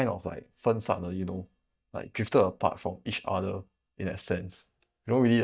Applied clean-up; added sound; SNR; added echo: neural mask model DeepFilterNet 3.